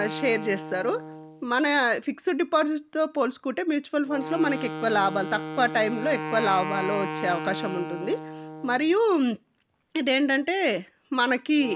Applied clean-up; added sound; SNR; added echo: none; Wind instrument, woodwind instrument; 11 dB; none.